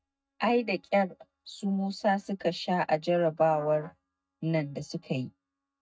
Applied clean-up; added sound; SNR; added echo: neural mask model DeepFilterNet 3.